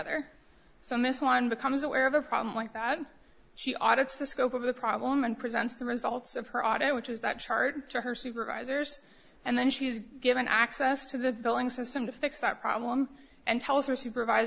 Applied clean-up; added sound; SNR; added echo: none; none; none; none.